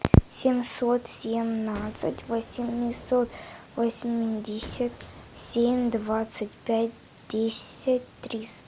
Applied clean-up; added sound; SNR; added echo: none; Boom; 18 dB; none.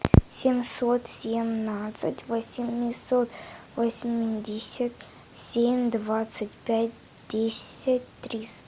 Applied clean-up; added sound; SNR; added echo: none; none; none; none.